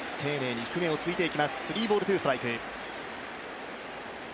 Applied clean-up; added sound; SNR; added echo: none; none; none; none.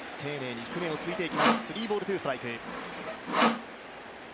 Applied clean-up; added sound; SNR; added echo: none; Sawing; -3 dB; none.